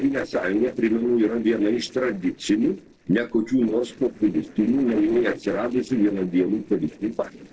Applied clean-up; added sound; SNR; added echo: neural separator model SepFormer DNS4.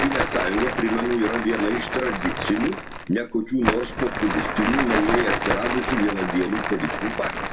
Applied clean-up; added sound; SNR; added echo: none; Crumpling, crinkling; 2 dB; reverberation time 1.0 s.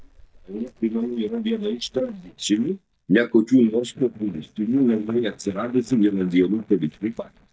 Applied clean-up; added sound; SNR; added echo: neural mask model DeepFilterNet 3.